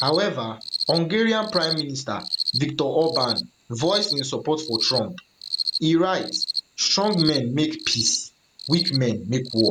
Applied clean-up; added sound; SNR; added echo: none; Cricket; 6 dB; none.